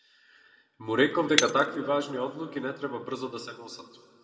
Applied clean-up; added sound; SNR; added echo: none; Shatter; 7 dB; reverberation time 1.8 s.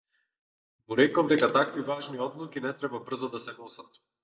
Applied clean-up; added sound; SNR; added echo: neural mask model DeepFilterNet 3.